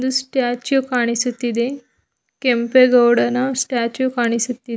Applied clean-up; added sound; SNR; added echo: none; none; none; none.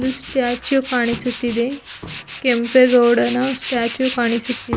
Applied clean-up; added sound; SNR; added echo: none; Tools; 11 dB; none.